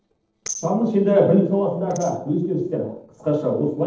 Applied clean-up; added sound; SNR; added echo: neural separator model SepFormer DNS4.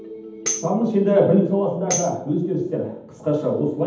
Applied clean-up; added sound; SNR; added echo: none; Tambourine; 11 dB; reverberation time 0.8 s.